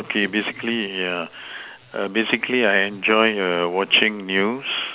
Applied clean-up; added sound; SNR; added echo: none; none; none; none.